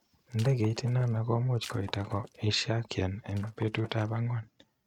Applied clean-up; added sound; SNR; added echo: neural mask model RNNoise.